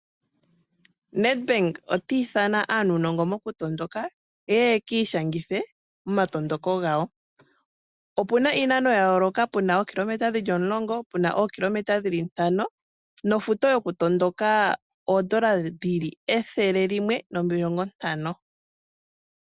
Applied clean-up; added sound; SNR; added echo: none; none; none; none.